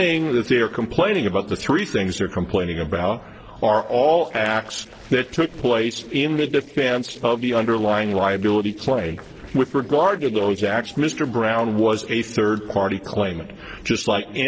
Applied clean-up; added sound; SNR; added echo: neural separator model SepFormer DNS4.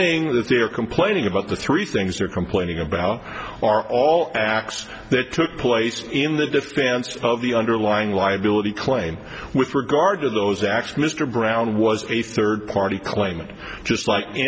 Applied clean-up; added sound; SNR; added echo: none; none; none; none.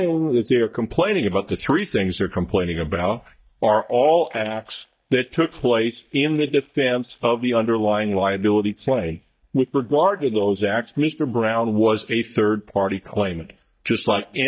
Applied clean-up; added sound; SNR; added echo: neural mask model DeepFilterNet 3.